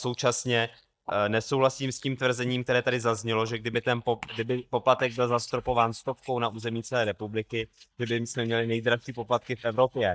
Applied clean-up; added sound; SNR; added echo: neural mask model DeepFilterNet 3.